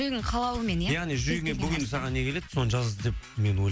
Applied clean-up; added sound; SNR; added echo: none; none; none; none.